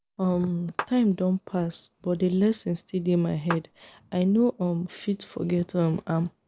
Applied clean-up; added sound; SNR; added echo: none; Clapping; 9 dB; none.